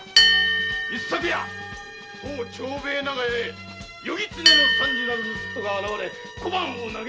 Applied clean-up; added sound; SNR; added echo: none; Bell; -5 dB; none.